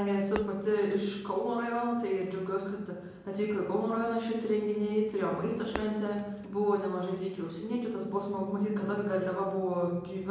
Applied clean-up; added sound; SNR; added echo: none; Shatter; 15 dB; reverberation time 0.9 s.